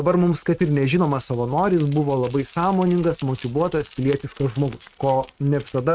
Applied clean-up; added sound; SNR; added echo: neural mask model RNNoise.